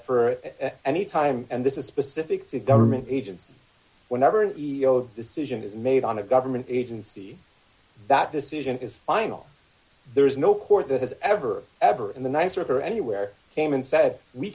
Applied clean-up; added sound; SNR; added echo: none; Brass instrument; -3 dB; none.